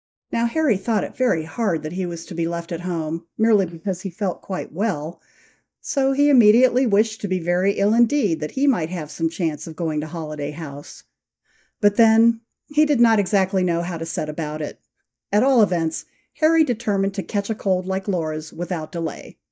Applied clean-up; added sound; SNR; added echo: neural mask model DeepFilterNet 3.